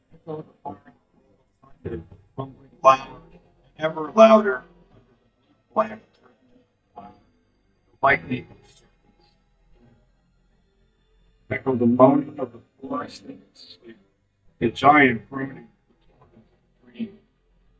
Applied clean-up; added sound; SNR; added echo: neural mask model DeepFilterNet 3.